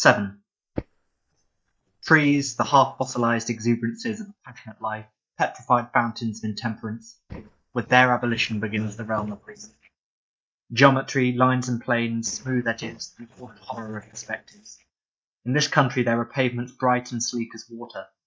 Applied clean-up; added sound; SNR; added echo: neural mask model DeepFilterNet 3.